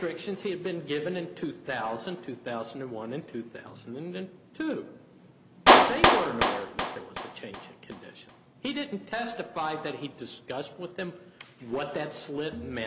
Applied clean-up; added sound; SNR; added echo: none; Clapping; -4 dB; none.